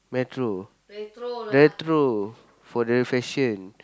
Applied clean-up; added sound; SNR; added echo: none; none; none; none.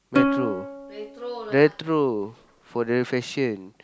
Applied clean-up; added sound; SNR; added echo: none; Plucked string instrument; 3 dB; none.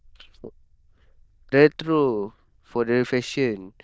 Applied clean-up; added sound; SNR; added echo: neural diffusion model UNIVERSE++.